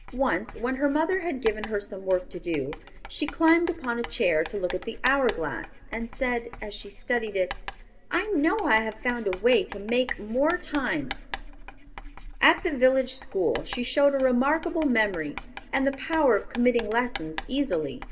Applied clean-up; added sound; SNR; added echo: none; Writing; 13 dB; reverberation time 2.3 s.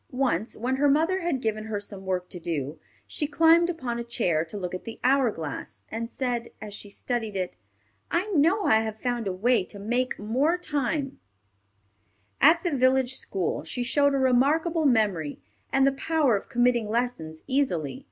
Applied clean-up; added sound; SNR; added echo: none; none; none; none.